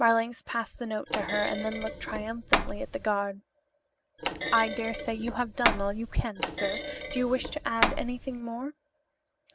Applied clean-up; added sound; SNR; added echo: none; Thump, thud; 1 dB; none.